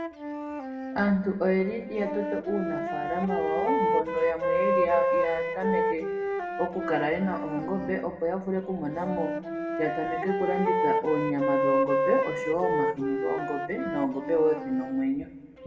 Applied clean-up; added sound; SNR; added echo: none; Wind instrument, woodwind instrument; 0 dB; reverberation time 1.2 s.